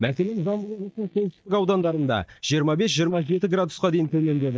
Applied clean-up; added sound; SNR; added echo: neural mask model DeepFilterNet 3.